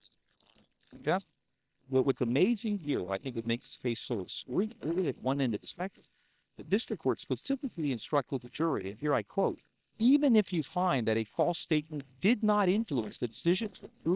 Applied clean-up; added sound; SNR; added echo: neural separator model SepFormer WHAM!.